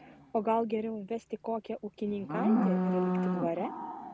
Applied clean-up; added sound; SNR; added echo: none; Livestock, farm animals, working animals; -1 dB; none.